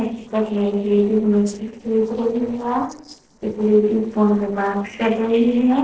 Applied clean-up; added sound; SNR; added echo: neural separator model SepFormer DNS4.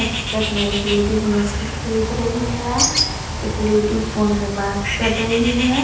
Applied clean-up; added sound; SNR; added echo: none; Bird; 2 dB; reverberation time 0.9 s.